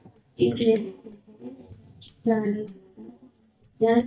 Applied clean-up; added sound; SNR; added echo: neural mask model DeepFilterNet 3.